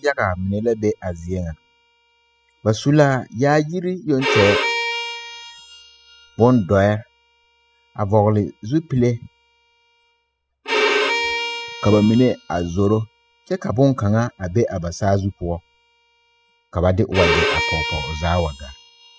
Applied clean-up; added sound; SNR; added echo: classical method spectral subtraction.